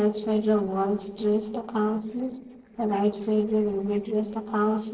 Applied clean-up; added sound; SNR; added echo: neural separator model SepFormer DNS4.